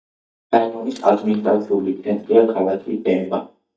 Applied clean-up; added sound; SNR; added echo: neural mask model DeepFilterNet 3.